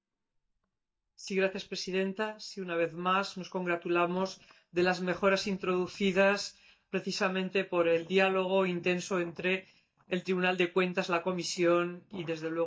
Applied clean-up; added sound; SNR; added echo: neural mask model DeepFilterNet 3.